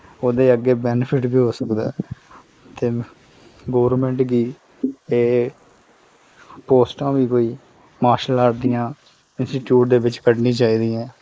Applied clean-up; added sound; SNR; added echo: neural mask model Resemble Enhance denoiser.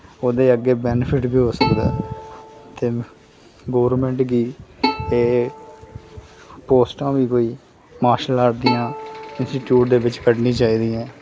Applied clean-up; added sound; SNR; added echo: none; Bowed string instrument; 9 dB; none.